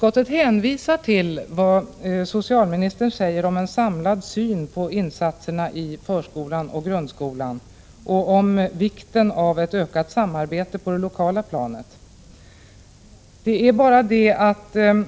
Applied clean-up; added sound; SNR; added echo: none; none; none; none.